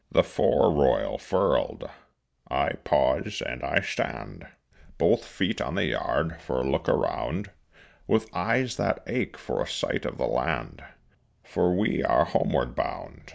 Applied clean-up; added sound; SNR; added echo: none; none; none; none.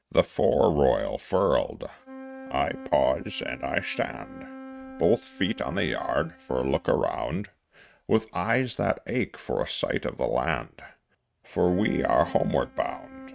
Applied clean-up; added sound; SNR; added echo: neural mask model RNNoise.